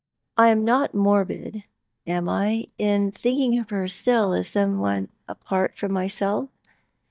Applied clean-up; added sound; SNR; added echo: neural mask model DeepFilterNet 3.